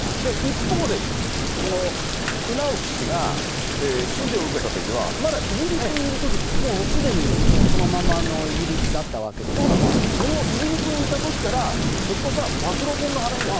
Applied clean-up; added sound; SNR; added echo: none; Thunder / Rain; -5 dB; none.